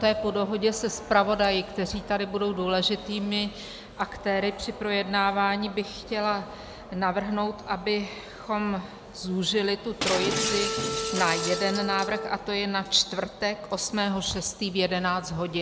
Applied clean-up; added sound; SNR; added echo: none; Shatter + Wind instrument, woodwind instrument; 5 dB; none.